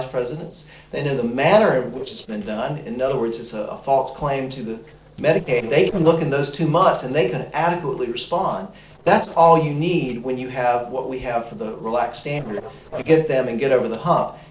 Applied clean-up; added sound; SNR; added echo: neural separator model SepFormer DNS4.